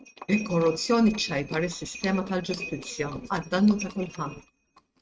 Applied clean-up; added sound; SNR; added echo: neural mask model RNNoise.